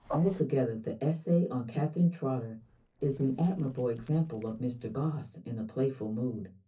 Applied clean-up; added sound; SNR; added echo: neural separator model SepFormer DNS4.